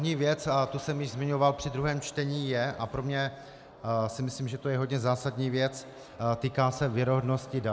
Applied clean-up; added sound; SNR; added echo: none; none; none; none.